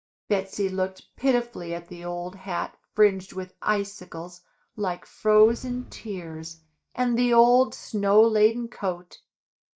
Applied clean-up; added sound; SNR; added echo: neural mask model DeepFilterNet 3.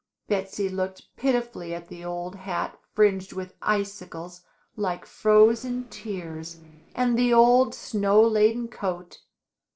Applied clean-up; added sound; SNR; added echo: neural separator model SepFormer DNS4.